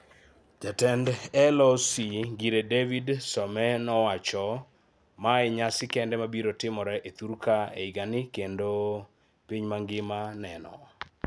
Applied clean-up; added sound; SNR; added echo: none; none; none; none.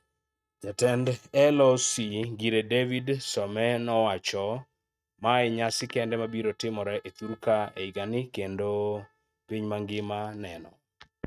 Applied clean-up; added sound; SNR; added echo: neural mask model RNNoise.